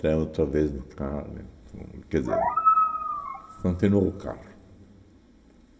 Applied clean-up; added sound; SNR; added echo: none; Animal; -2 dB; reverberation time 1.3 s.